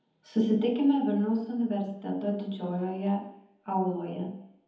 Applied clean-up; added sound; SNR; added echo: none; none; none; reverberation time 1.0 s.